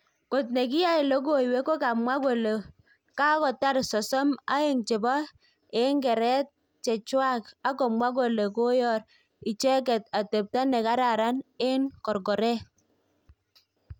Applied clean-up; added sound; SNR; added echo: none; none; none; none.